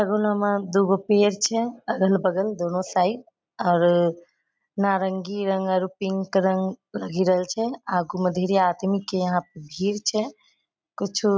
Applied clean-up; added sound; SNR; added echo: none; none; none; none.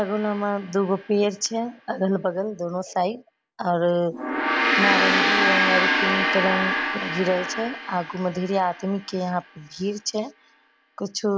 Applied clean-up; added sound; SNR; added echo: none; Gong; 1 dB; none.